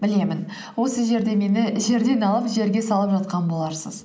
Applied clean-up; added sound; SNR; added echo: none; none; none; none.